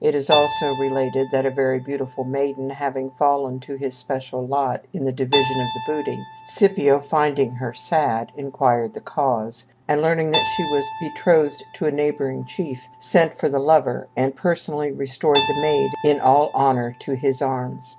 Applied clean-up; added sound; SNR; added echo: none; Keyboard (musical); 10 dB; none.